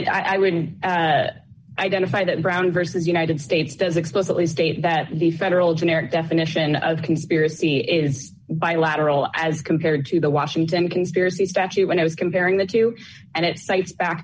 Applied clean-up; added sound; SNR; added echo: none; none; none; none.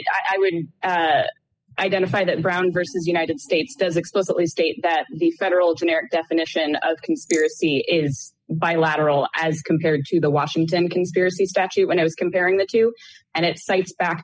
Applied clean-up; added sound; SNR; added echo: classical method spectral subtraction.